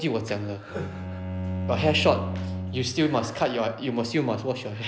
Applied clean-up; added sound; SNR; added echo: none; Bowed string instrument; 6 dB; none.